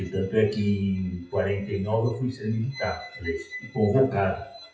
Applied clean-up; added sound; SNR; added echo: classical method WPE with log-MMSE.